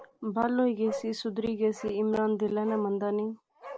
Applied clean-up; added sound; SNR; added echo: none; Bark; 16 dB; none.